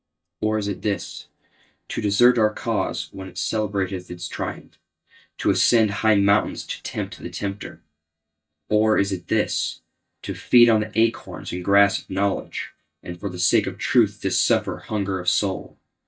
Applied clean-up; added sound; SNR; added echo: neural mask model DeepFilterNet 3.